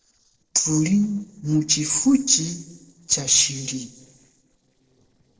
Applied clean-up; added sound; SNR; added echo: neural separator model SepFormer DNS4.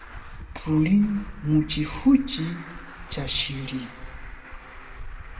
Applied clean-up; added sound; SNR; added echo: none; Traffic noise, roadway noise; 15 dB; reverberation time 1.0 s.